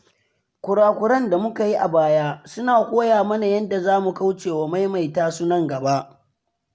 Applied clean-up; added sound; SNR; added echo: none; none; none; none.